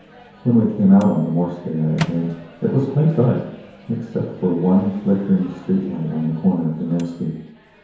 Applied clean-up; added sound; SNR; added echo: none; Microwave oven; 19 dB; reverberation time 1.0 s.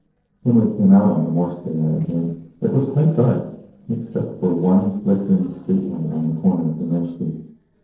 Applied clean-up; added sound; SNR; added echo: neural separator model SepFormer DNS4.